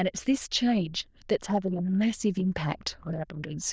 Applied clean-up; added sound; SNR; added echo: neural diffusion model UNIVERSE++.